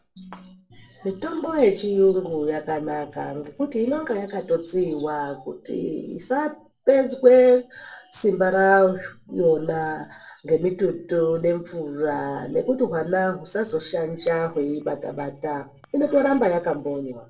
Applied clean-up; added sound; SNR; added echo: neural separator model SepFormer DNS4.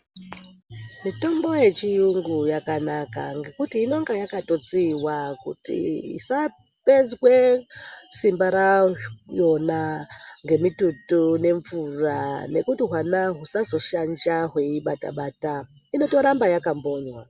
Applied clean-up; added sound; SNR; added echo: none; none; none; none.